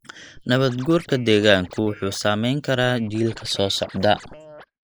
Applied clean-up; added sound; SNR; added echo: neural mask model Resemble Enhance denoiser.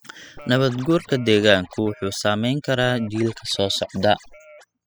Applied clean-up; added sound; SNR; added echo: classical method spectral subtraction.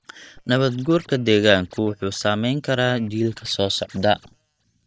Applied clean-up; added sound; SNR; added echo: neural mask model DeepFilterNet 3.